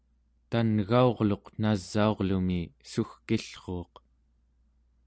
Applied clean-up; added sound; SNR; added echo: none; none; none; none.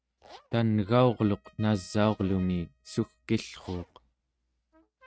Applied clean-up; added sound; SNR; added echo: neural mask model RNNoise.